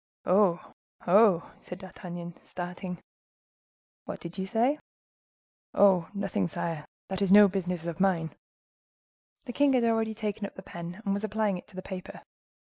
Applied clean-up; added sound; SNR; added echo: none; none; none; none.